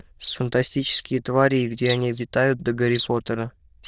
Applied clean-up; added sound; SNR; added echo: neural diffusion model UNIVERSE++.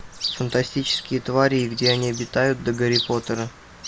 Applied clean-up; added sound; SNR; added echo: none; Chirp, tweet; 9 dB; none.